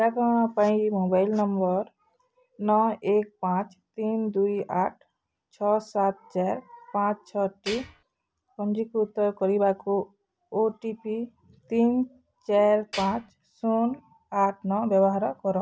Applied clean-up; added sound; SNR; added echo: none; Tools; 11 dB; none.